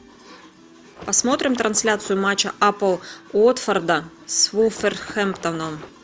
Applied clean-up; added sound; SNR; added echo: none; Water / Splash, splatter; 18 dB; none.